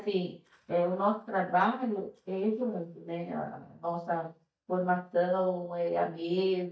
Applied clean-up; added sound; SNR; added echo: neural mask model DeepFilterNet 3.